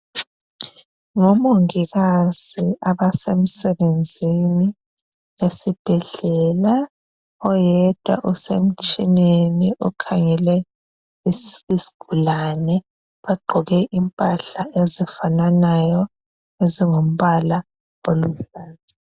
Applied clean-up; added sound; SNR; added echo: none; none; none; none.